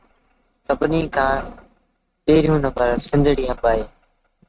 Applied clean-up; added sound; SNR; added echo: neural mask model RNNoise.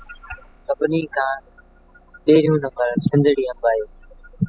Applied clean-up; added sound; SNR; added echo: classical method spectral subtraction.